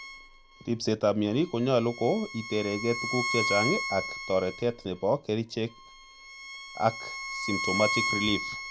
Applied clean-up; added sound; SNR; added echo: none; Bowed string instrument; 5 dB; none.